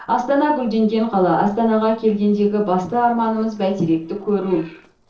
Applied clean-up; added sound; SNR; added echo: neural separator model SepFormer DNS4.